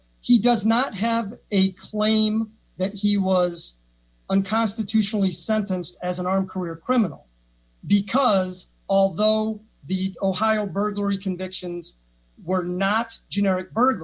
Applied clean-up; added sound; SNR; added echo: none; none; none; none.